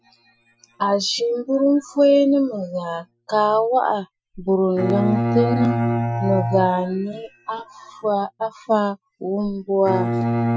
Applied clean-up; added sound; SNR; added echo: classical method Wiener filter.